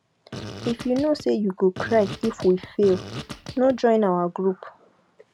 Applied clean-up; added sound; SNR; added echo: none; Fart; 13 dB; none.